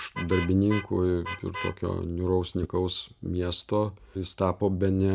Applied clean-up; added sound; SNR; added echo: none; Vehicle horn, car horn, honking; 15 dB; none.